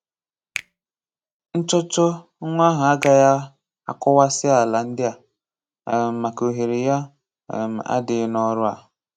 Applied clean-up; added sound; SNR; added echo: neural mask model RNNoise.